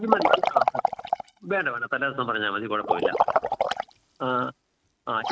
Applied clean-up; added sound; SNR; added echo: neural mask model RNNoise.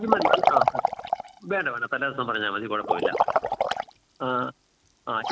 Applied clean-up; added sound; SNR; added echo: none; Liquid; -3 dB; none.